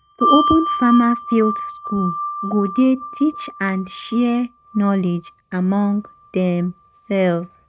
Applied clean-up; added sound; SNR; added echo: neural mask model RNNoise.